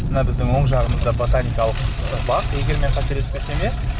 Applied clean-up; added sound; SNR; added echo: none; Engine; 10 dB; none.